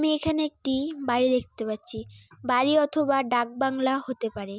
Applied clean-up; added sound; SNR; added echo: none; none; none; none.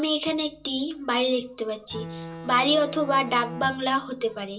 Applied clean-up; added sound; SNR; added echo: none; Bowed string instrument; 13 dB; reverberation time 0.2 s.